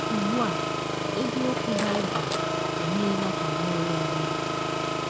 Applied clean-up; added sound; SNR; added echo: none; Engine; -3 dB; none.